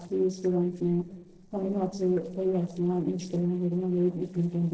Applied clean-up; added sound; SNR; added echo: neural separator model SepFormer DNS4.